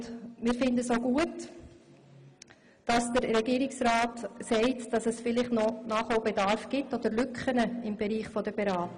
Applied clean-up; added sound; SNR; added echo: none; none; none; none.